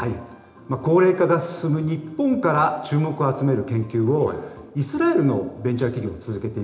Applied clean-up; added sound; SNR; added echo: none; none; none; reverberation time 0.8 s.